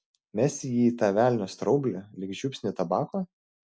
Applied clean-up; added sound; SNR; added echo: none; none; none; none.